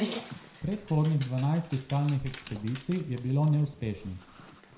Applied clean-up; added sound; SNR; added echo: none; Dog; 13 dB; reverberation time 0.4 s.